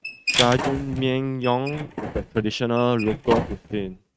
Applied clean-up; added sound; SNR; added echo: neural mask model RNNoise.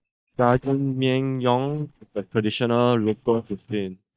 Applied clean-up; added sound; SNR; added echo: neural mask model DeepFilterNet 3.